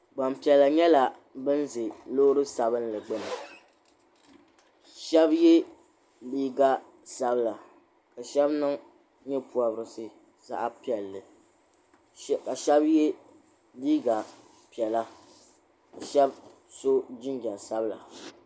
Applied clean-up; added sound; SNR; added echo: none; none; none; none.